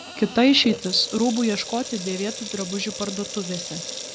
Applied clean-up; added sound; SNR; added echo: none; Sink (filling or washing) / Water tap, faucet; 10 dB; none.